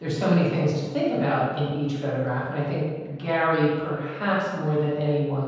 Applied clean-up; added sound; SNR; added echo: none; none; none; reverberation time 1.2 s.